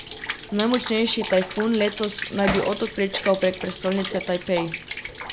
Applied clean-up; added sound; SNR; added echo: none; Hammer + Rain; 6 dB; none.